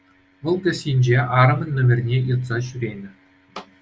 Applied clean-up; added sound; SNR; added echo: none; none; none; none.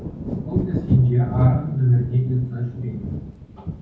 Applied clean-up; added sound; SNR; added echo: none; Thunder / Wind; 5 dB; reverberation time 0.9 s.